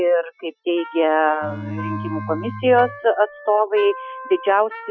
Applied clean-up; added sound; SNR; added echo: classical method Wiener filter.